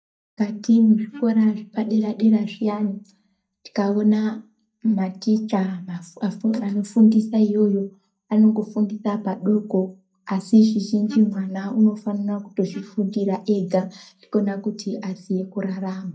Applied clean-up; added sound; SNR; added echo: neural mask model DeepFilterNet 3.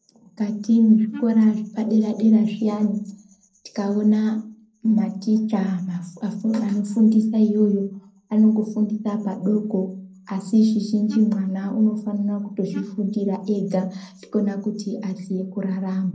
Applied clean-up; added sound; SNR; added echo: neural separator model SepFormer DNS4.